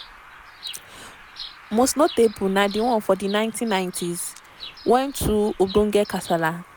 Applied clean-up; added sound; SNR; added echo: none; Bird vocalization, bird call, bird song; 18 dB; none.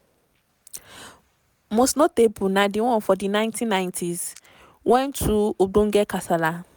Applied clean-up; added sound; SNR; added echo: none; none; none; none.